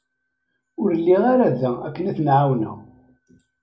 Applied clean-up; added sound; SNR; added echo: none; none; none; none.